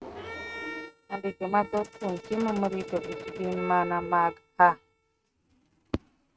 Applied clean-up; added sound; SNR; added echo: neural mask model RNNoise.